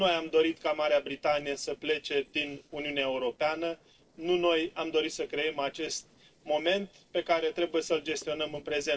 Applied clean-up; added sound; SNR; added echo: neural separator model SepFormer DNS4.